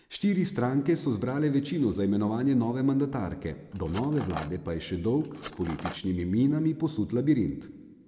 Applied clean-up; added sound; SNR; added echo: none; Cutlery, silverware; 14 dB; none.